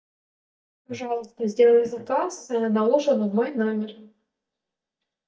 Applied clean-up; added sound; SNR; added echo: neural mask model DeepFilterNet 3.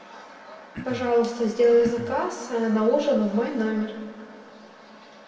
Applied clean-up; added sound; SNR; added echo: none; Cough; 13 dB; reverberation time 1.9 s.